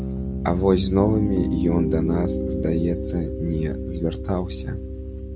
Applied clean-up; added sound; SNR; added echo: none; Piano; 2 dB; none.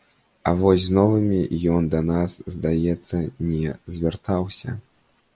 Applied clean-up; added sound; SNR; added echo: none; none; none; none.